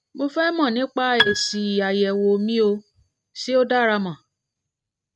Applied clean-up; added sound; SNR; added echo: neural mask model RNNoise.